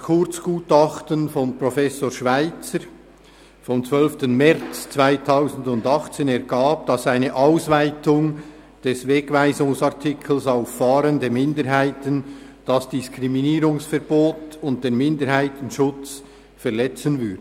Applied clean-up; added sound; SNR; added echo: none; none; none; none.